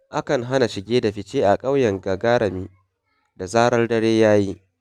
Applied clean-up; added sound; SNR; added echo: none; none; none; none.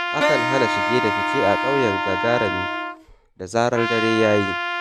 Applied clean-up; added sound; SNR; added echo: none; Trumpet + Wind instrument, woodwind instrument; 1 dB; none.